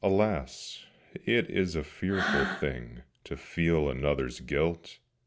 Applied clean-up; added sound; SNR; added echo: none; Breathing; 5 dB; none.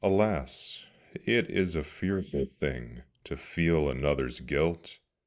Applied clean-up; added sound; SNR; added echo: neural mask model Resemble Enhance denoiser.